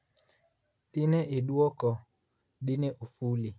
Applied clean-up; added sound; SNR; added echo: none; none; none; none.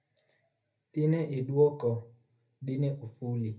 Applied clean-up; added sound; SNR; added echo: none; none; none; reverberation time 0.3 s.